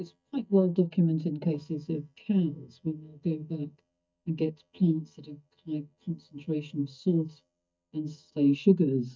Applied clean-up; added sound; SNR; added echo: neural mask model DeepFilterNet 3.